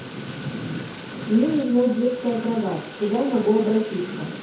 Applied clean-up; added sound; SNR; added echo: none; Thunder / Rain; 11 dB; reverberation time 0.6 s.